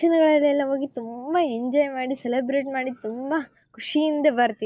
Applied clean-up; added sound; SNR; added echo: neural mask model DeepFilterNet 3.